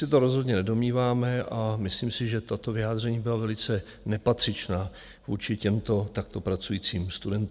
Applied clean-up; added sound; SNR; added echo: none; none; none; none.